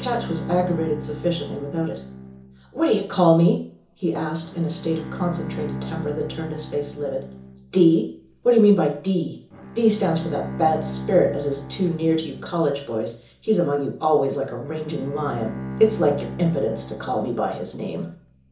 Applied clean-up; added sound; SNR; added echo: none; Bowed string instrument; 12 dB; reverberation time 0.7 s.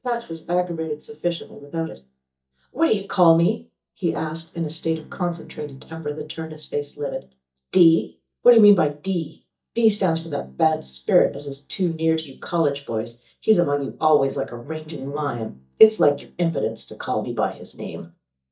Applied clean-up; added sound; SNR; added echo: neural mask model DeepFilterNet 3.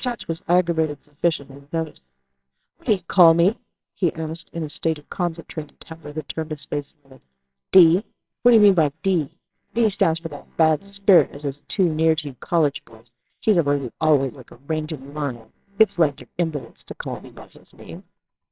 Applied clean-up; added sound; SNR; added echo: neural separator model SepFormer WHAMR!.